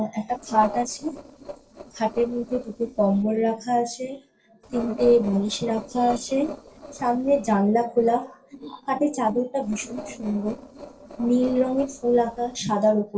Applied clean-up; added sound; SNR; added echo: neural separator model SepFormer DNS4.